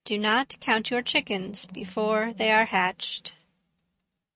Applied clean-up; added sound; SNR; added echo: neural mask model RNNoise.